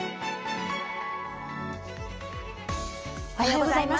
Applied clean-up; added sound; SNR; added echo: none; none; none; none.